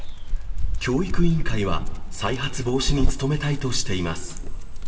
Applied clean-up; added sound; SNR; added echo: none; Dog; -4 dB; reverberation time 2.5 s.